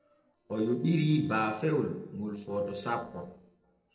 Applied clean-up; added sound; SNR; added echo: neural separator model SepFormer DNS4.